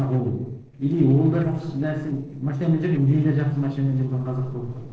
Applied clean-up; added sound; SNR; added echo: neural separator model SepFormer DNS4.